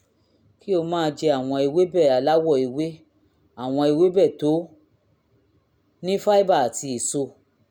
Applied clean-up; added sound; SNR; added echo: none; none; none; none.